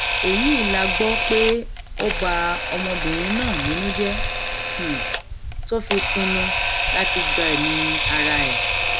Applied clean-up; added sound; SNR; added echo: none; Camera; -2 dB; none.